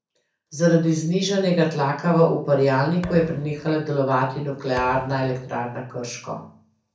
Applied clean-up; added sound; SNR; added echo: none; Thump, thud; 18 dB; reverberation time 0.6 s.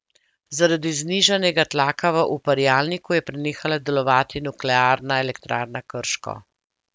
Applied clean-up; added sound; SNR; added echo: none; none; none; none.